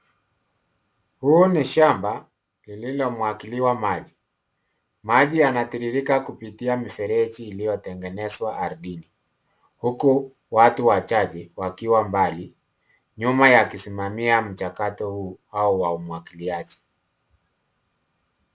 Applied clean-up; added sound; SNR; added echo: none; none; none; none.